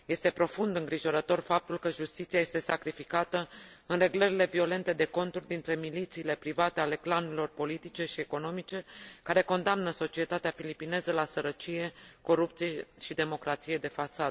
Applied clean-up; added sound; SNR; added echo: none; none; none; none.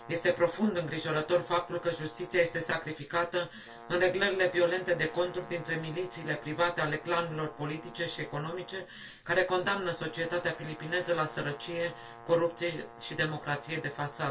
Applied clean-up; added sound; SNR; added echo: none; Brass instrument; 18 dB; reverberation time 0.2 s.